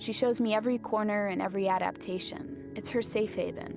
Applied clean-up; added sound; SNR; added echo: none; none; none; none.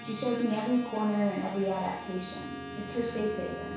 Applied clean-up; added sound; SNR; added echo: none; Bowed string instrument; 13 dB; reverberation time 0.6 s.